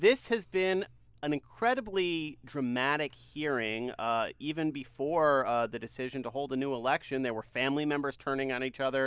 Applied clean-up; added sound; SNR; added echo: none; none; none; none.